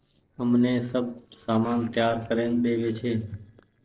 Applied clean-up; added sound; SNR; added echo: neural separator model SepFormer DNS4.